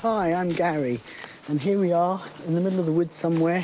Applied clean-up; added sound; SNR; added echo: none; none; none; none.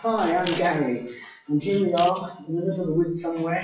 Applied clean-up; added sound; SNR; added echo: classical method WPE with log-MMSE.